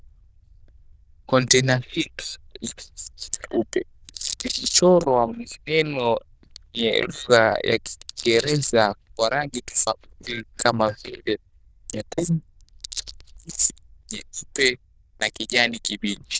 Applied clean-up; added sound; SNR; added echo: neural diffusion model UNIVERSE++.